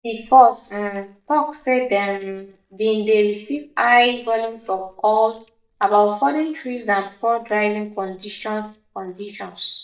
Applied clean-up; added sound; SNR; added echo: neural mask model DeepFilterNet 3.